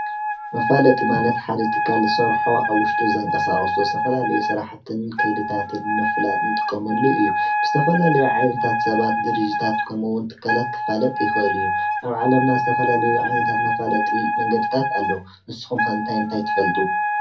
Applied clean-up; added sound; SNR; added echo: none; Wind instrument, woodwind instrument; -1 dB; reverberation time 0.3 s.